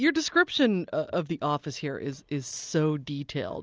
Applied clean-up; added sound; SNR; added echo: none; none; none; none.